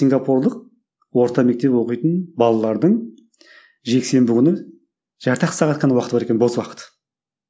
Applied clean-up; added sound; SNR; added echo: none; none; none; none.